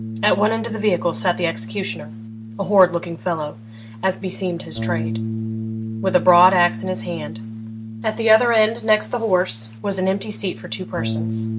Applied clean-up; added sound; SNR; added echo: none; Bass guitar; 8 dB; none.